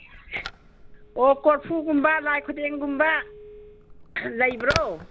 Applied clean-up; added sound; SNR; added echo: none; Telephone; 14 dB; none.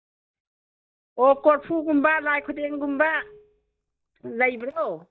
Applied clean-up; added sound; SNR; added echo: neural mask model DeepFilterNet 3.